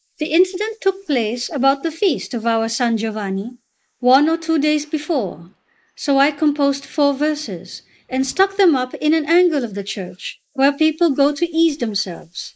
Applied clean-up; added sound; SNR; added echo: neural mask model Resemble Enhance denoiser.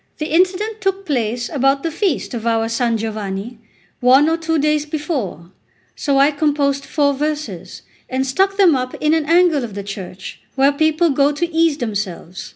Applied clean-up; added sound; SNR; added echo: none; none; none; none.